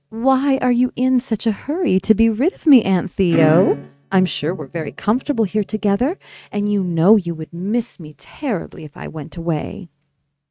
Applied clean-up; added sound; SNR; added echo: neural mask model RNNoise.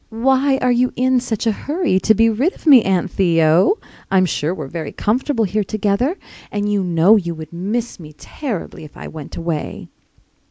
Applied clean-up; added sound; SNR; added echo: none; none; none; none.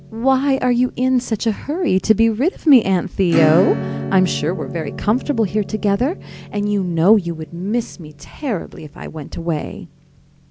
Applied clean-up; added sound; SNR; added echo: none; Acoustic guitar / Strum; 11 dB; none.